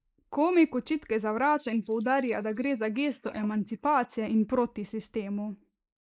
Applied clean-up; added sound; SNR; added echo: neural mask model Resemble Enhance denoiser.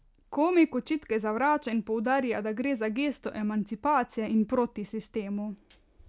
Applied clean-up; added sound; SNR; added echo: none; none; none; none.